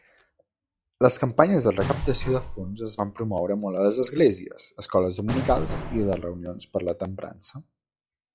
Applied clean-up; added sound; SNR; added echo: classical method log-MMSE.